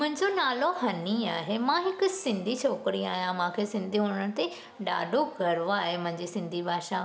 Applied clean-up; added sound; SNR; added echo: none; none; none; none.